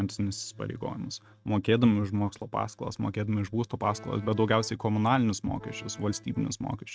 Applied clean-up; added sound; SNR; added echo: neural mask model RNNoise.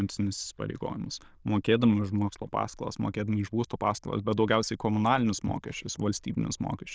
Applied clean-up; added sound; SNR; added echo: neural diffusion model UNIVERSE++.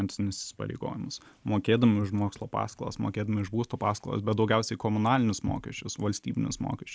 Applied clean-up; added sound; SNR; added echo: none; none; none; none.